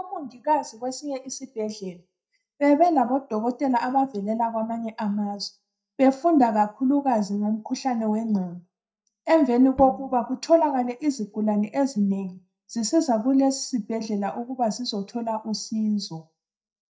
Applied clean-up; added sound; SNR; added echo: neural mask model DeepFilterNet 3.